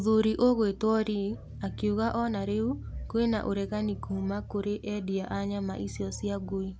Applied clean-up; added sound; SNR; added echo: none; none; none; none.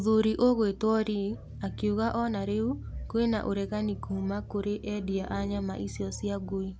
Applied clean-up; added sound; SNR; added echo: none; Bowed string instrument; 16 dB; none.